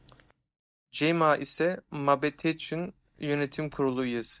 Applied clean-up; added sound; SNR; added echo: neural mask model DeepFilterNet 3.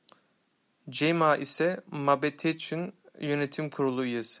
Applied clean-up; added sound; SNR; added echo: none; none; none; none.